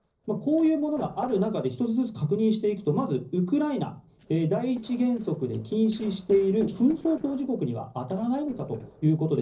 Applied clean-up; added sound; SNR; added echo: neural separator model SepFormer DNS4.